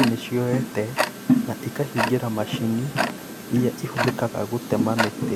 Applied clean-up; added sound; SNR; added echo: none; Tick-tock; 0 dB; none.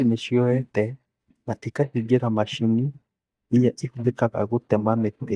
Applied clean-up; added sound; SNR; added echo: neural mask model DeepFilterNet 3.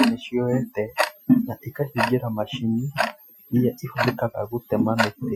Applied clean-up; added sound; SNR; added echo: classical method Wiener filter.